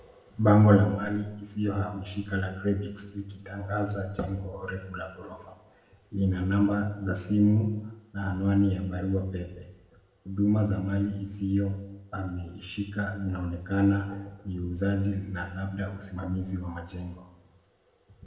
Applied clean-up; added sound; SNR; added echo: none; none; none; reverberation time 0.8 s.